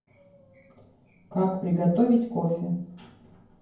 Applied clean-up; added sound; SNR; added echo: none; none; none; reverberation time 0.9 s.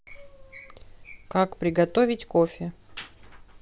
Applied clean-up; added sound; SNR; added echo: none; none; none; none.